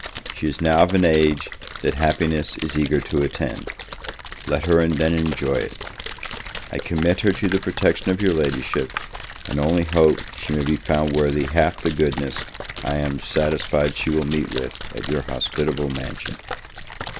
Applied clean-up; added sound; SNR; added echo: none; Splash, splatter; 10 dB; none.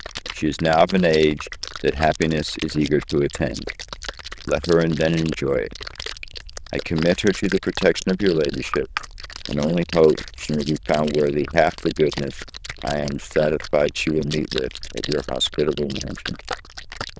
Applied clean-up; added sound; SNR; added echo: neural diffusion model UNIVERSE++.